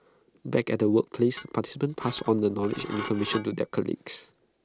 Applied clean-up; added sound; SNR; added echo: none; Dishes, pots, and pans / Glass; 12 dB; none.